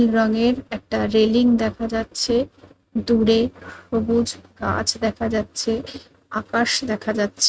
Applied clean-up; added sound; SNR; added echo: neural mask model RNNoise.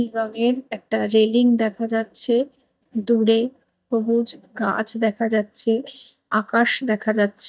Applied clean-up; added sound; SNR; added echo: neural mask model DeepFilterNet 3.